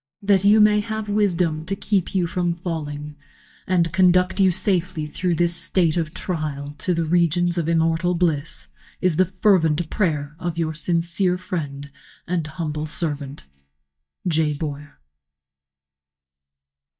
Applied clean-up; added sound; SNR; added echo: neural mask model DeepFilterNet 3.